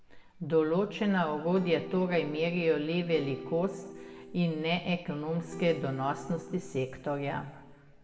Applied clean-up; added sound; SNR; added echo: none; Acoustic guitar / Strum; 13 dB; reverberation time 1.3 s.